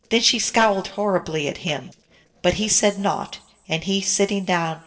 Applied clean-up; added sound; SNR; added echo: neural separator model SepFormer DNS4.